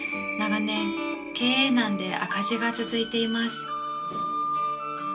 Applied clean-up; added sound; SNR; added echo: none; none; none; reverberation time 0.2 s.